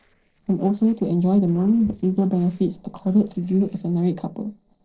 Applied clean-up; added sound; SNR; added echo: neural separator model SepFormer DNS4.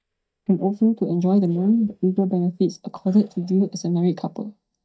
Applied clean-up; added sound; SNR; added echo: neural mask model DeepFilterNet 3.